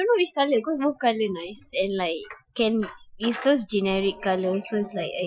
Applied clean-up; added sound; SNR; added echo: classical method Wiener filter.